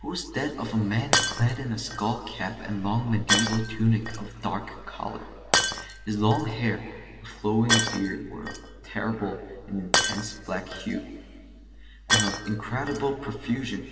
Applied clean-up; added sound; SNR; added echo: none; Shatter; 3 dB; reverberation time 2.2 s.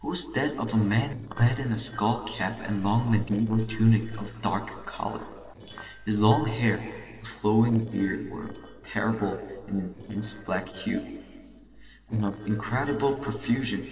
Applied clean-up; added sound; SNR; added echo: neural separator model SepFormer DNS4.